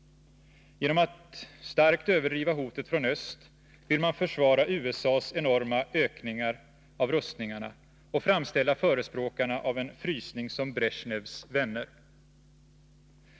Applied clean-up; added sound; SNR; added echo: none; none; none; none.